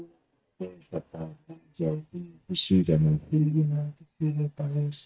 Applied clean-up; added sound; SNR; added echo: neural mask model DeepFilterNet 3.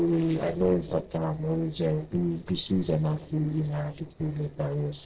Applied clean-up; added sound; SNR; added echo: neural separator model SepFormer DNS4.